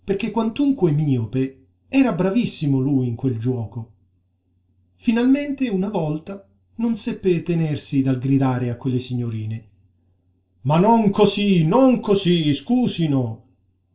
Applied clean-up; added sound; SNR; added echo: none; none; none; reverberation time 0.2 s.